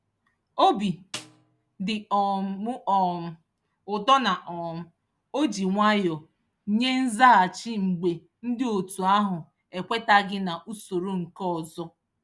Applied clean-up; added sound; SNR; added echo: none; Snare drum; 20 dB; none.